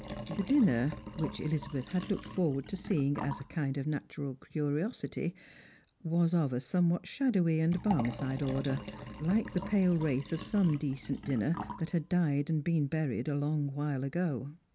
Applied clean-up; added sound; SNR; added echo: none; Liquid; 14 dB; none.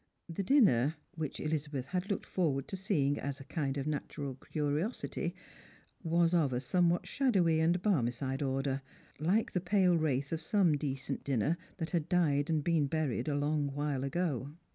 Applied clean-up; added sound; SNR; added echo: none; none; none; none.